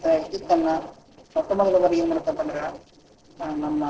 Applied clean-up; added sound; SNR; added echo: neural separator model SepFormer DNS4.